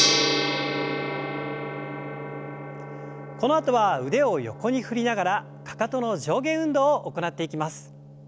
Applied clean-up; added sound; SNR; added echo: none; Gong; 4 dB; none.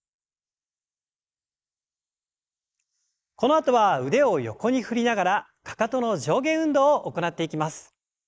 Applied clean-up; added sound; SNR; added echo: neural mask model Resemble Enhance denoiser.